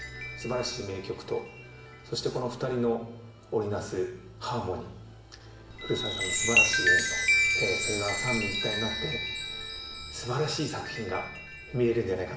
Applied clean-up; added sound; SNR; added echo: none; Chime; -1 dB; reverberation time 0.8 s.